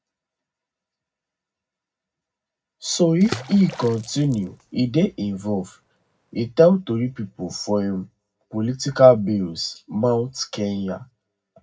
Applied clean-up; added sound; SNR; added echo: none; Water / Splash, splatter; 16 dB; reverberation time 0.4 s.